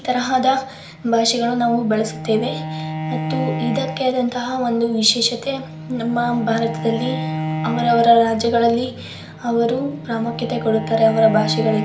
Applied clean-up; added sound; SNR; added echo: none; Bowed string instrument; 9 dB; none.